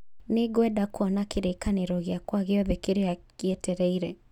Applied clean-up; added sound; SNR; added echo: none; none; none; none.